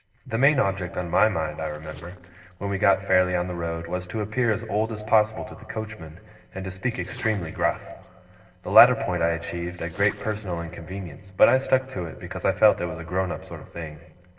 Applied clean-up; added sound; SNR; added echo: neural separator model SepFormer DNS4.